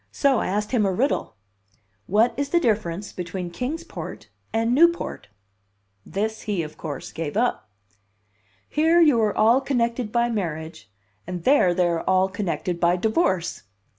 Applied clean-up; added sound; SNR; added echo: none; none; none; none.